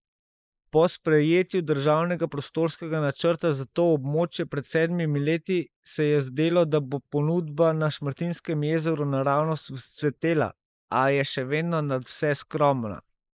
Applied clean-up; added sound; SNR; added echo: neural mask model Resemble Enhance denoiser.